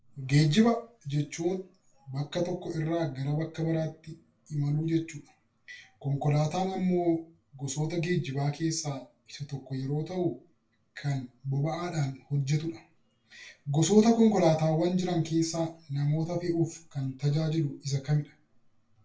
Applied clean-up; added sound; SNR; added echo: none; none; none; reverberation time 0.3 s.